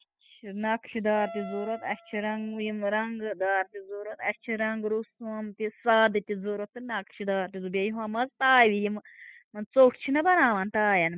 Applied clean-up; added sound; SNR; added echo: classical method spectral subtraction.